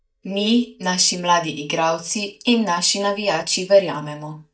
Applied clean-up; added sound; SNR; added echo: neural mask model DeepFilterNet 3.